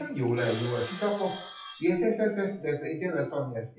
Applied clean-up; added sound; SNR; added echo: classical method WPE with log-MMSE.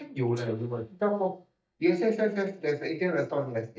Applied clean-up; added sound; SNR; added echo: neural mask model DeepFilterNet 3.